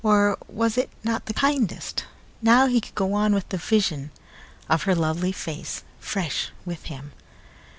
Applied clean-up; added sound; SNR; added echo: none; none; none; none.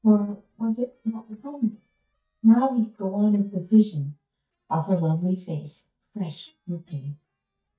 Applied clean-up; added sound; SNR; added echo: neural mask model DeepFilterNet 3.